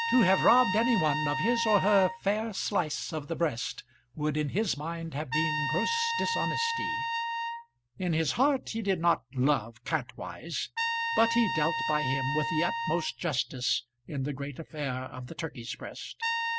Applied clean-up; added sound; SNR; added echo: none; Trumpet; 5 dB; none.